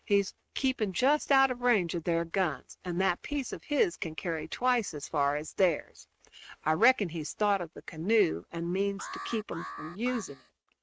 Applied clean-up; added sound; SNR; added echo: neural mask model RNNoise.